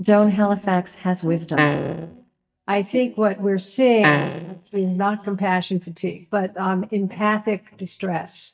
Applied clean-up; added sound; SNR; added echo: neural mask model DeepFilterNet 3.